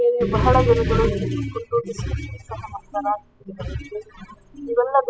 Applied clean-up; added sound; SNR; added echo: classical method spectral subtraction.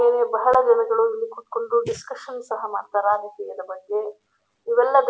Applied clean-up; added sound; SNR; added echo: none; none; none; none.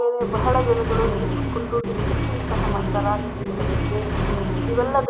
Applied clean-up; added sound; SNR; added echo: none; Accelerating, revving, vroom; -2 dB; none.